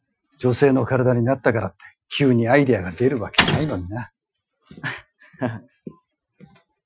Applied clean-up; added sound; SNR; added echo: classical method Wiener filter.